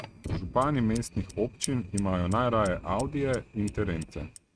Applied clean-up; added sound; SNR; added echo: neural mask model RNNoise.